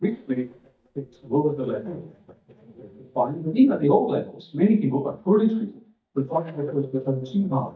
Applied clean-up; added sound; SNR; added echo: neural mask model DeepFilterNet 3.